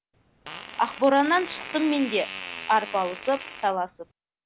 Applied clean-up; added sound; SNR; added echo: none; Fart; 13 dB; none.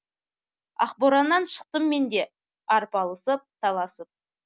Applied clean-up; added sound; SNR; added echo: none; none; none; none.